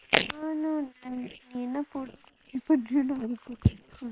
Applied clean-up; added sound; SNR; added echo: neural separator model SepFormer WHAM!.